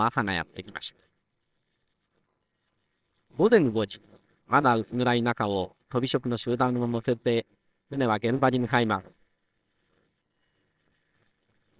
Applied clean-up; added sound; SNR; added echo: neural separator model SepFormer WHAMR!.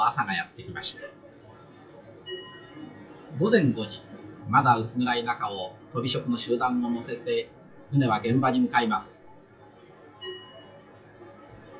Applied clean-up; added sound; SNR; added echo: classical method WPE with log-MMSE.